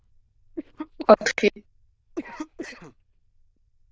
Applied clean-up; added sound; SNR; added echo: neural diffusion model UNIVERSE++.